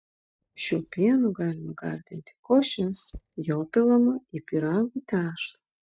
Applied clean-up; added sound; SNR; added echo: neural mask model DeepFilterNet 3.